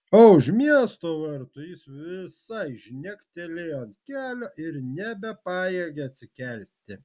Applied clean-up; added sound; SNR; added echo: none; none; none; none.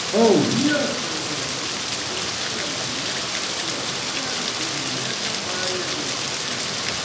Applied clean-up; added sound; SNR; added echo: none; Rain; -1 dB; reverberation time 0.9 s.